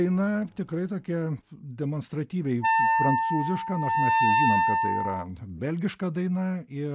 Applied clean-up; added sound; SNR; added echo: none; Wind instrument, woodwind instrument; -5 dB; none.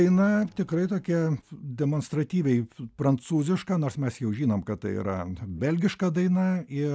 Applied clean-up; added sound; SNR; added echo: none; none; none; none.